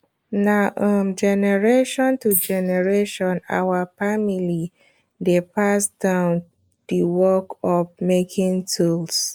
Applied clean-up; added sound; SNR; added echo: neural mask model Resemble Enhance denoiser.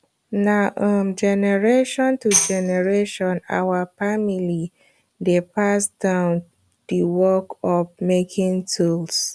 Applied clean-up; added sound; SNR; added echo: none; Tambourine; 4 dB; none.